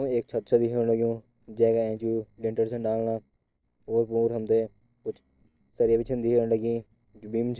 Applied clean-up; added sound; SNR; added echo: neural separator model SepFormer DNS4.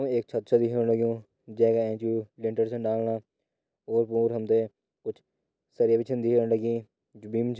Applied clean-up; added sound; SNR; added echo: none; none; none; none.